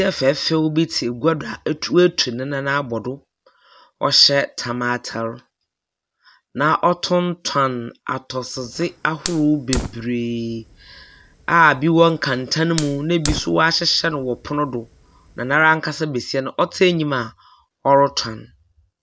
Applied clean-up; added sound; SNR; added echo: none; Fire; 13 dB; none.